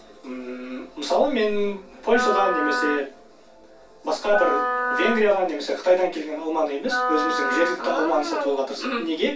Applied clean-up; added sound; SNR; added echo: none; Wind instrument, woodwind instrument; 3 dB; reverberation time 0.2 s.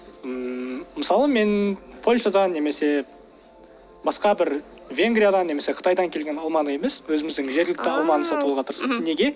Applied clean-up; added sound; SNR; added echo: none; none; none; none.